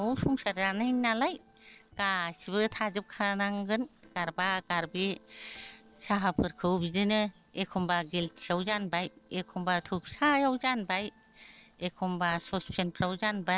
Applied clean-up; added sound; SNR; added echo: neural separator model SepFormer DNS4.